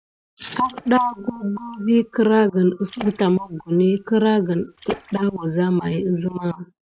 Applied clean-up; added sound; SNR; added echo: neural mask model RNNoise.